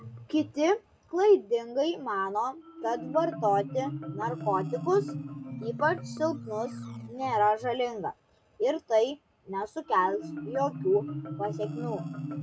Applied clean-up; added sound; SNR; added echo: none; Marimba, xylophone; 10 dB; none.